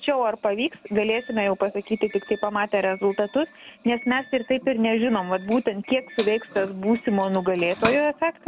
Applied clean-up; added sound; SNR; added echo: none; Doorbell; 16 dB; none.